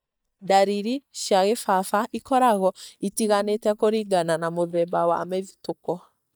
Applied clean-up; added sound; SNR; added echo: neural mask model DeepFilterNet 3.